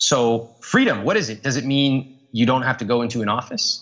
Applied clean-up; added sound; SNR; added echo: none; none; none; reverberation time 0.3 s.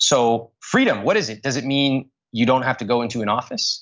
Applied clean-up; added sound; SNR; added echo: none; none; none; none.